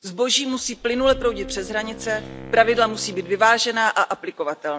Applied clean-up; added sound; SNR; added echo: none; Engine starting / Car + Wind instrument, woodwind instrument; 16 dB; none.